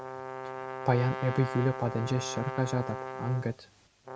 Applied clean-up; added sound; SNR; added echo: none; Brass instrument; 7 dB; none.